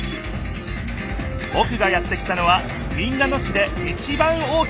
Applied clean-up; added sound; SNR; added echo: none; Coin (dropping) / Dishes, pots, and pans; 14 dB; none.